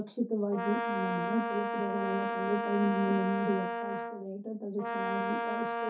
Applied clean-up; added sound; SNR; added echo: none; Brass instrument; 1 dB; reverberation time 0.3 s.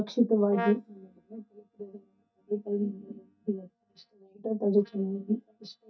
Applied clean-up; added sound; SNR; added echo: neural mask model DeepFilterNet 3.